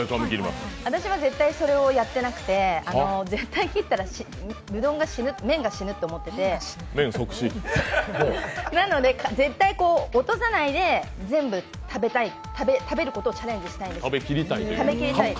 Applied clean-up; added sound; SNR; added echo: none; none; none; none.